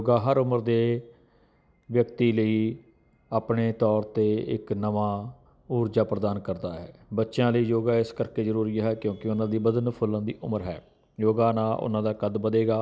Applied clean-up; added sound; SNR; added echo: none; none; none; none.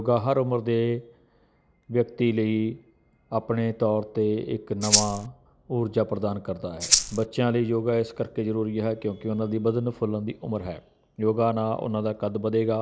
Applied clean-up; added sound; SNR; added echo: none; Rattle (instrument); -3 dB; none.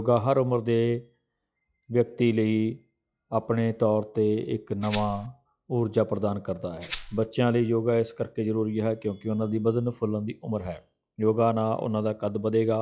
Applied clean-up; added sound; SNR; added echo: classical method log-MMSE.